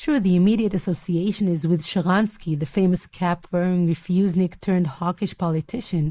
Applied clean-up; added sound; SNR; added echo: neural mask model Resemble Enhance denoiser.